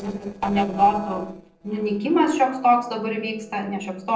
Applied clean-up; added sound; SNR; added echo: neural separator model SepFormer DNS4.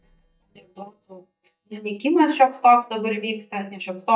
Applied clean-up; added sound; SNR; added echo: neural mask model DeepFilterNet 3.